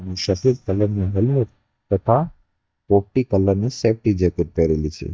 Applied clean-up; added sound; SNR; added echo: neural mask model DeepFilterNet 3.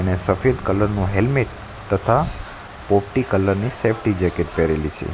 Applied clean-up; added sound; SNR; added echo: none; none; none; none.